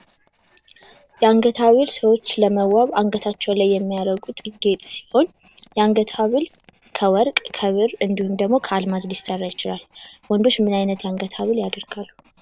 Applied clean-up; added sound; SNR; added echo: neural separator model SepFormer DNS4.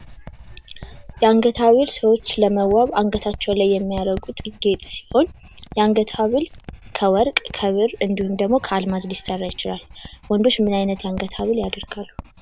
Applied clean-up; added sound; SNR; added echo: none; Writing; 18 dB; none.